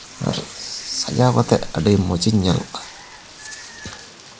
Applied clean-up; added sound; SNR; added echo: none; Rain; 18 dB; none.